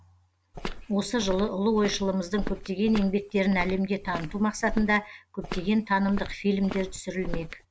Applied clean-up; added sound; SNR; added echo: none; Walk, footsteps; 9 dB; none.